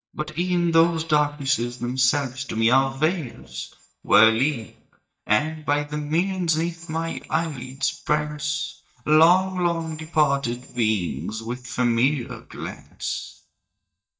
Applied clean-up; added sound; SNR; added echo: neural mask model DeepFilterNet 3.